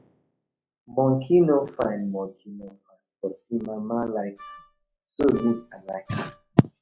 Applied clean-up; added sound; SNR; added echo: classical method log-MMSE.